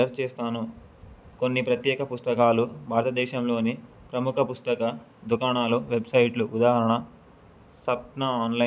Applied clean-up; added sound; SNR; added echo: none; none; none; none.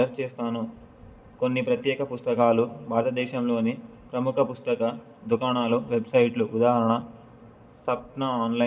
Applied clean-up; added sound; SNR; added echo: none; none; none; reverberation time 2.4 s.